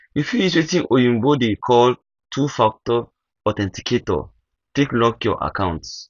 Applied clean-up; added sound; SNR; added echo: none; none; none; none.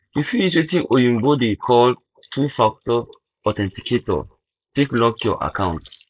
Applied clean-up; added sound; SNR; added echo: neural mask model Resemble Enhance denoiser.